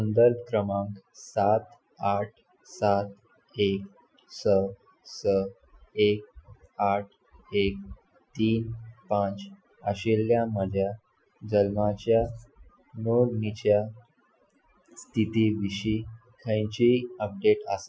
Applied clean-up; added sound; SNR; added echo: classical method Wiener filter.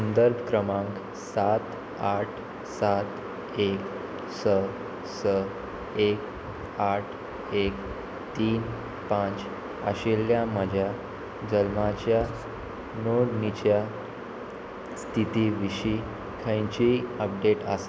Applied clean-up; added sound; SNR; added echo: none; Writing; 11 dB; none.